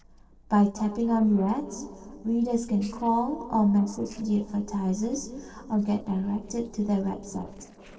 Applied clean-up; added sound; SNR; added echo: neural separator model SepFormer DNS4.